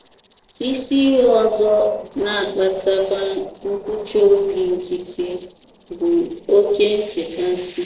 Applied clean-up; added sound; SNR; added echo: neural separator model SepFormer DNS4.